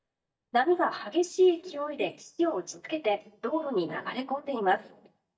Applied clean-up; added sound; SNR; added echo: neural mask model DeepFilterNet 3.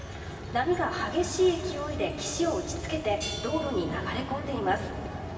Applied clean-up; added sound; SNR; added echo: none; Hi-hat; 19 dB; reverberation time 2.5 s.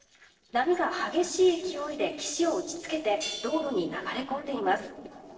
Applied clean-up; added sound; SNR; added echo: neural separator model SepFormer DNS4.